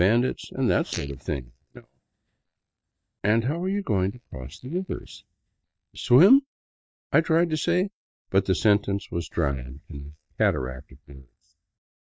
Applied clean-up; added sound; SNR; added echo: neural mask model DeepFilterNet 3.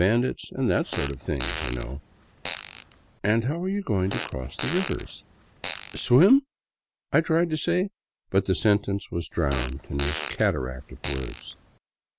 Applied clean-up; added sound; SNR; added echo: none; Fart; 8 dB; none.